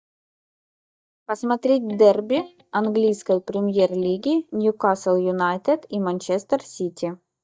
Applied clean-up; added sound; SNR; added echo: neural mask model DeepFilterNet 3.